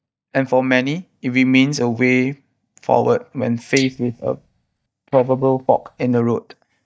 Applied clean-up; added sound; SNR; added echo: neural mask model DeepFilterNet 3.